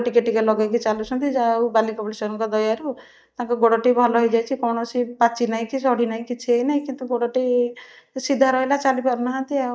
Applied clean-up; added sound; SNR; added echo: neural mask model DeepFilterNet 3.